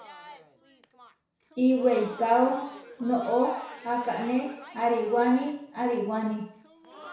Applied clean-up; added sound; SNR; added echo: none; Crowd; 19 dB; reverberation time 0.6 s.